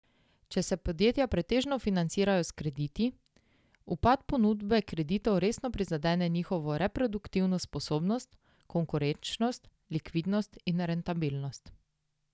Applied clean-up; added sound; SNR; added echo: none; none; none; none.